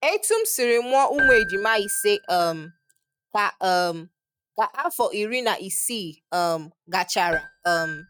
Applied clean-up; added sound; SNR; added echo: neural mask model RNNoise.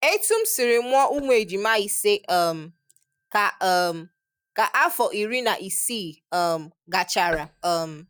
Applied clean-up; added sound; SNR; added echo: neural mask model DeepFilterNet 3.